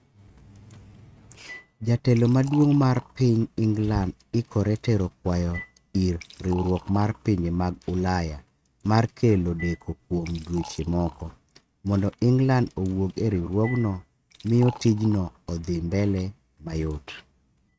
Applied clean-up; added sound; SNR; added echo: neural mask model RNNoise.